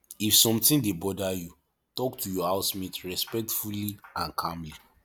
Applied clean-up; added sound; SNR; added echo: none; none; none; none.